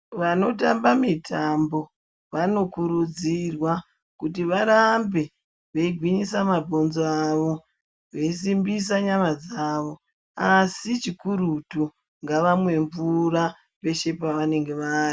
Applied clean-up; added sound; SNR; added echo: none; none; none; none.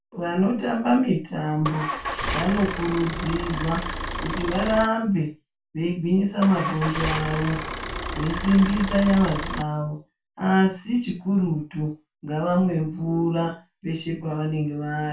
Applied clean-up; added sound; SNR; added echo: none; Idling / Engine starting / Motor vehicle (road); 5 dB; reverberation time 0.2 s.